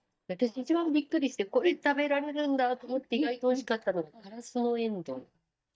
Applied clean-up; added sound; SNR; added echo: neural mask model DeepFilterNet 3.